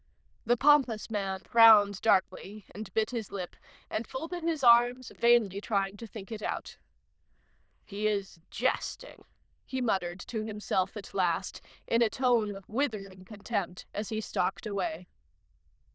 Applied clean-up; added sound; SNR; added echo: neural diffusion model UNIVERSE++.